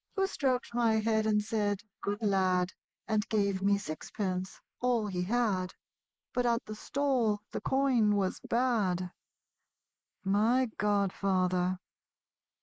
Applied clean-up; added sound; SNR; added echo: neural mask model Resemble Enhance denoiser.